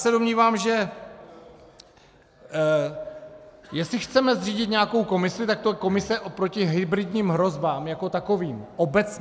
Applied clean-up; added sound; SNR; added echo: none; none; none; none.